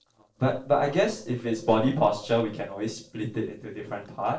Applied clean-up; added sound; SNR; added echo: neural separator model SepFormer DNS4.